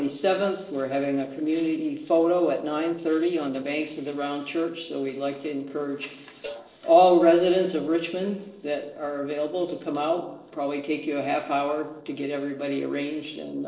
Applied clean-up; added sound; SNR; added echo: neural separator model SepFormer DNS4.